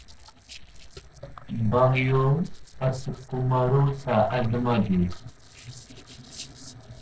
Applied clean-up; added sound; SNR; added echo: neural separator model SepFormer DNS4.